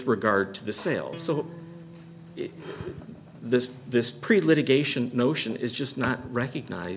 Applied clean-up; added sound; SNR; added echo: none; Acoustic guitar; 18 dB; none.